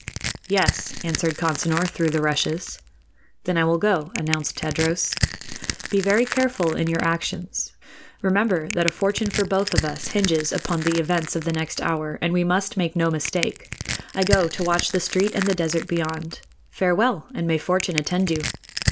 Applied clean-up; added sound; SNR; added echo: none; Crushing; 8 dB; none.